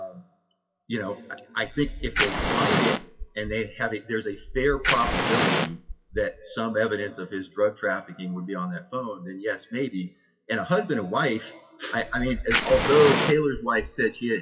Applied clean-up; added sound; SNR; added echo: classical method WPE with log-MMSE.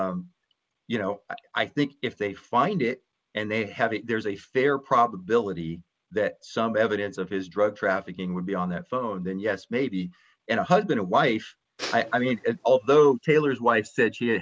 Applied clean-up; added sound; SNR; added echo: none; none; none; none.